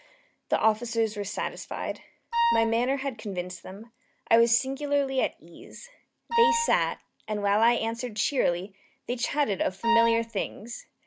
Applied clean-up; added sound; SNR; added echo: none; Wind instrument, woodwind instrument; 0 dB; none.